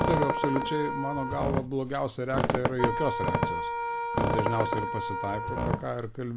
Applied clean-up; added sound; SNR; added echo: none; Squeak + Wind instrument, woodwind instrument; -2 dB; none.